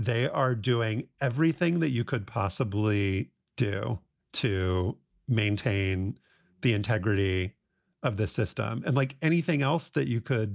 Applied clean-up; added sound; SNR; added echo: none; none; none; none.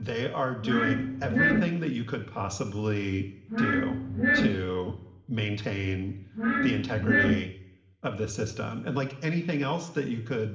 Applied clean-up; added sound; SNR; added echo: none; Glass; -4 dB; reverberation time 0.8 s.